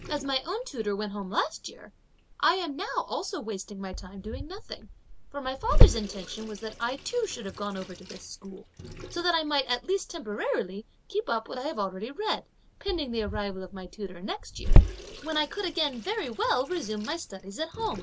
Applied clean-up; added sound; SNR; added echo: none; Sink (filling or washing) / Water tap, faucet; -2 dB; none.